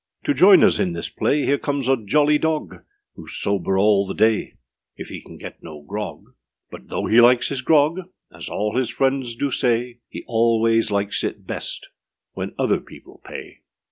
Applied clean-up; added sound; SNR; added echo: none; none; none; none.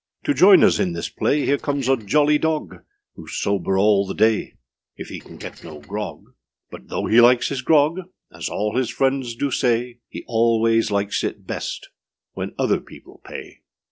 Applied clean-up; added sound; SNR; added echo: neural separator model SepFormer DNS4.